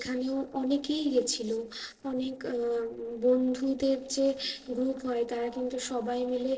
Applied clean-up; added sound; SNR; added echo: neural separator model SepFormer DNS4.